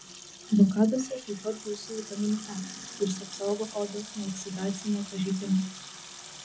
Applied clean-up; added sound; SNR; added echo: none; Sink (filling or washing) / Water tap, faucet; 14 dB; reverberation time 0.4 s.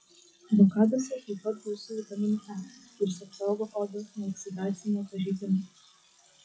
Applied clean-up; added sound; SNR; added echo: classical method WPE with log-MMSE.